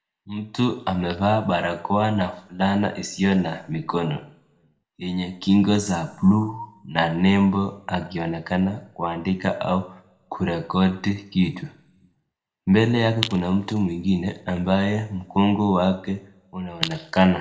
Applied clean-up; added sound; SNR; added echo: none; none; none; reverberation time 0.5 s.